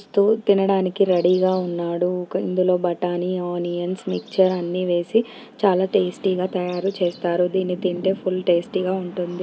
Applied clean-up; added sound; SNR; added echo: none; none; none; none.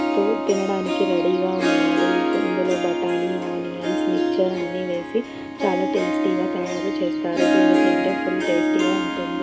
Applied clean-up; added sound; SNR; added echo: none; Harp; -4 dB; none.